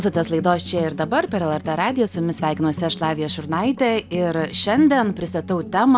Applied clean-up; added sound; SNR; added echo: none; none; none; none.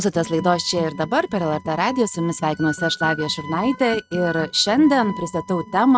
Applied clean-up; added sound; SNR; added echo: neural mask model RNNoise.